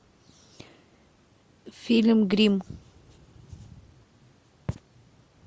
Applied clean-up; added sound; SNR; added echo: none; none; none; none.